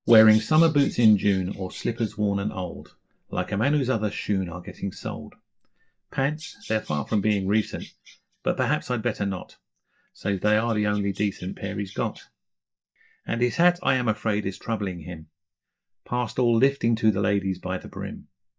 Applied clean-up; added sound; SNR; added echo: neural mask model DeepFilterNet 3.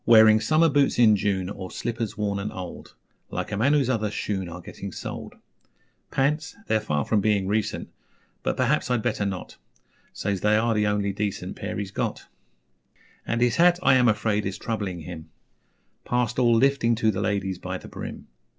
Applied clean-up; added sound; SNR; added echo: none; none; none; none.